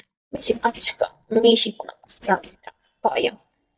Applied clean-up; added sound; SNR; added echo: neural mask model DeepFilterNet 3.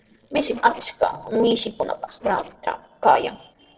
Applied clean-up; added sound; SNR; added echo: neural separator model SepFormer DNS4.